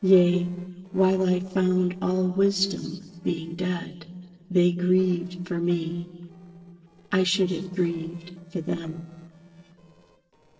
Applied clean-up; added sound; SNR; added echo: neural separator model SepFormer DNS4.